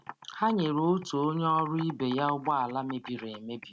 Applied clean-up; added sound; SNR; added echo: none; Computer keyboard; 18 dB; none.